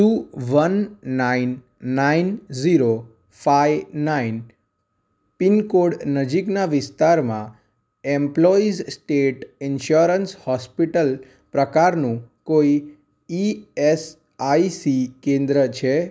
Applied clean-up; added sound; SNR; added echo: none; none; none; none.